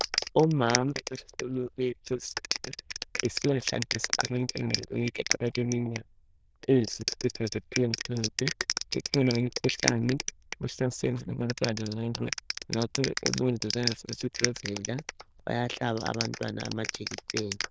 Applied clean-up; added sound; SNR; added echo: neural diffusion model UNIVERSE++.